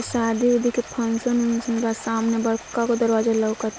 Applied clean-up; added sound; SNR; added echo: none; Stream; 19 dB; none.